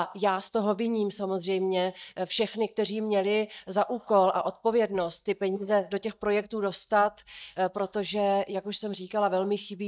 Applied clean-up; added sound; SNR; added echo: neural mask model DeepFilterNet 3.